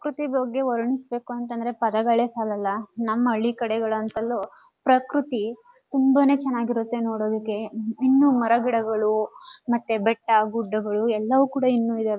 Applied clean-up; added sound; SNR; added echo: none; none; none; none.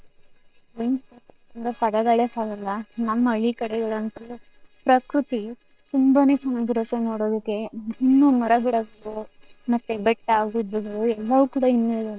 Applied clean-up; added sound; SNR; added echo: neural separator model SepFormer WHAM!.